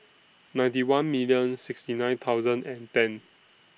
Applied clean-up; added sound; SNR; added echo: none; none; none; none.